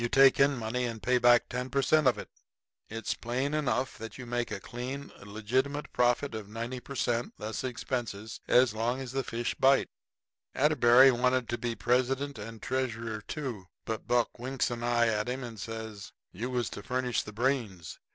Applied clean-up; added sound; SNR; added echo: none; none; none; none.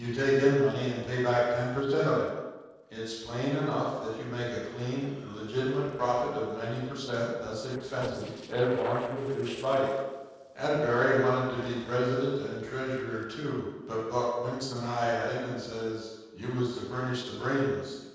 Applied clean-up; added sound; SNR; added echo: neural separator model SepFormer DNS4.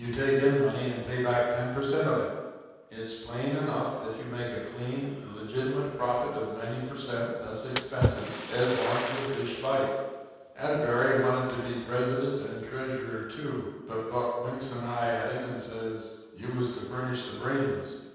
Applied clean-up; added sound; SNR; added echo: none; Splash, splatter; 11 dB; reverberation time 1.2 s.